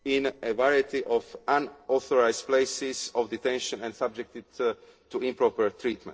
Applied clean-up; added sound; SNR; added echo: neural separator model SepFormer DNS4.